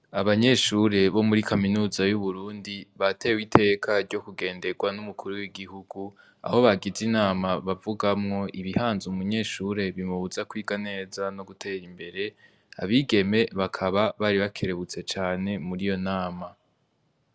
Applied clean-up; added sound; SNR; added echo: none; none; none; none.